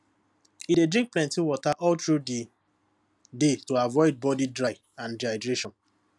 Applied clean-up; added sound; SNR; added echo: none; none; none; none.